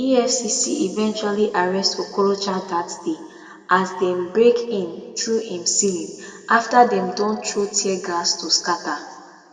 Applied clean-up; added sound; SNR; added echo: none; none; none; reverberation time 1.8 s.